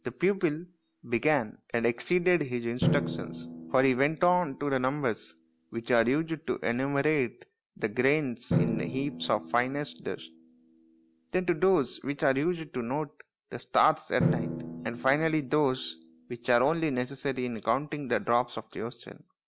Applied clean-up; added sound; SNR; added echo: none; Drum; 9 dB; none.